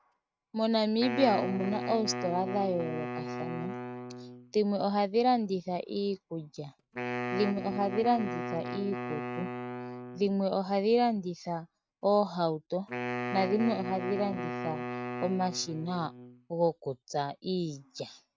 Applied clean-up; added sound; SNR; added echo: neural mask model RNNoise.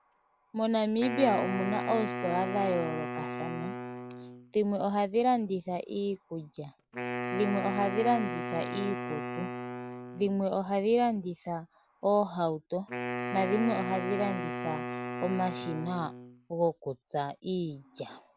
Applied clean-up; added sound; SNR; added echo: none; Wind instrument, woodwind instrument; 7 dB; none.